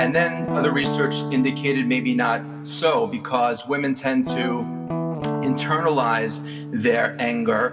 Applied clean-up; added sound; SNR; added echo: none; Guitar; 6 dB; reverberation time 1.1 s.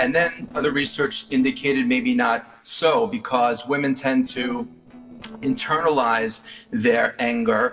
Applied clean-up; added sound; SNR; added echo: neural separator model SepFormer DNS4.